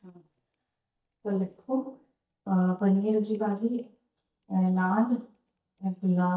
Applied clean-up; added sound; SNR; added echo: neural mask model DeepFilterNet 3.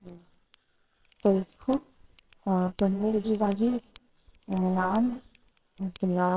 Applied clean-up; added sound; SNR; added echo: neural separator model SepFormer WHAMR!.